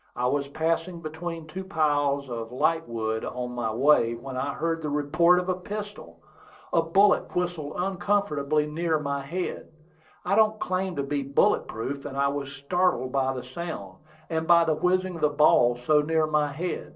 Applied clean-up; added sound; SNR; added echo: neural separator model SepFormer DNS4.